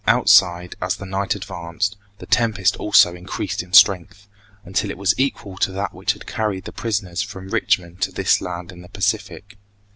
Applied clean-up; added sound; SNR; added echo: none; none; none; none.